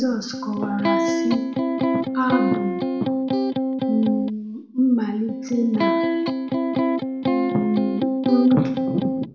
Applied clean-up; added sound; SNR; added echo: none; Electric guitar; -1 dB; reverberation time 0.6 s.